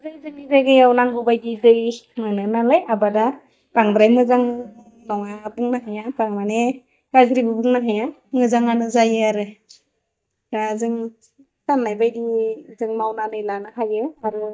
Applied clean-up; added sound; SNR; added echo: neural mask model DeepFilterNet 3.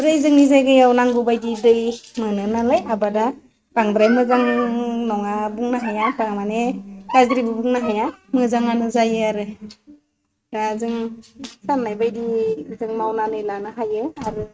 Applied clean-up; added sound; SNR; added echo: neural mask model RNNoise.